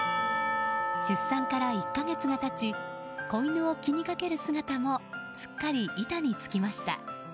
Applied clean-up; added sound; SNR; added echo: none; Church bell / Percussion; 4 dB; none.